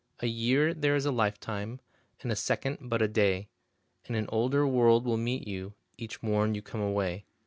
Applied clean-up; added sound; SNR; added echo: none; none; none; none.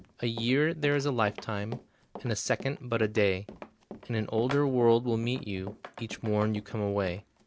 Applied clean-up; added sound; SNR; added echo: none; Run; 17 dB; none.